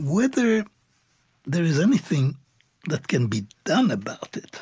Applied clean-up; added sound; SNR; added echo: none; none; none; none.